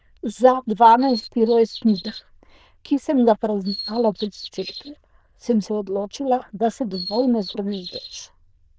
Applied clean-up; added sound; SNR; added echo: neural diffusion model UNIVERSE++.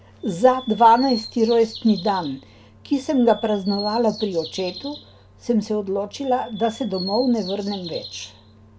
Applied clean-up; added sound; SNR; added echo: none; Bird vocalization, bird call, bird song; 16 dB; none.